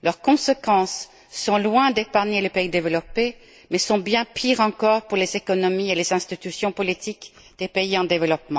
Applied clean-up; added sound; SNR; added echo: none; none; none; none.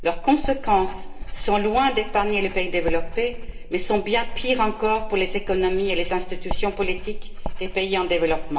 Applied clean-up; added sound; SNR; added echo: none; Writing; 4 dB; reverberation time 2.6 s.